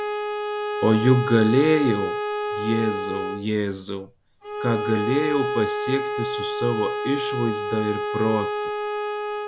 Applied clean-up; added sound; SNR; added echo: none; Bowed string instrument; 3 dB; none.